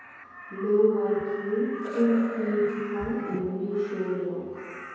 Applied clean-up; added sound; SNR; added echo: none; Crow; 14 dB; reverberation time 2.2 s.